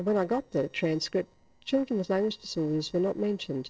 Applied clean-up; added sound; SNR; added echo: neural separator model SepFormer DNS4.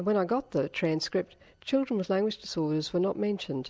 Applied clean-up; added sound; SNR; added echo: none; none; none; none.